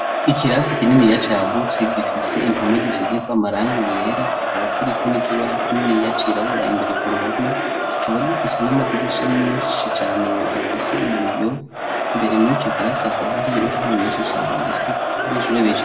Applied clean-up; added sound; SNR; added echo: none; Crowd; 0 dB; reverberation time 0.6 s.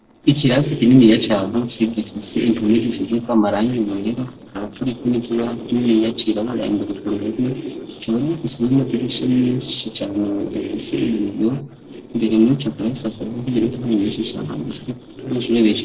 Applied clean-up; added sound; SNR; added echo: neural separator model SepFormer DNS4.